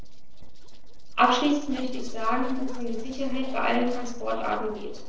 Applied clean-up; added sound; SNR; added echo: neural separator model SepFormer DNS4.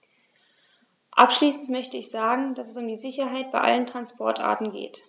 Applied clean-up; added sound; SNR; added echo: none; none; none; none.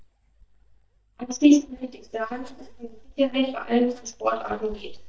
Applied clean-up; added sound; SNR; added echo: neural mask model DeepFilterNet 3.